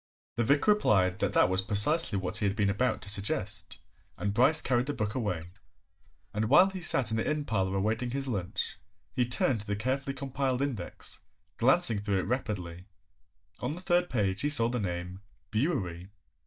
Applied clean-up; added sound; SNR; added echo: neural mask model DeepFilterNet 3.